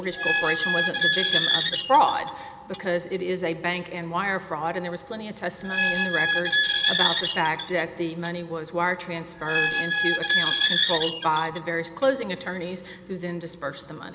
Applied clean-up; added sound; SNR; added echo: none; Squeak; -4 dB; none.